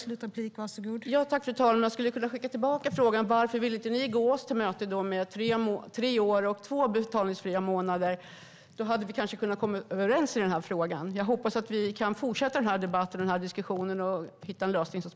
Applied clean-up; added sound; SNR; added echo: none; none; none; none.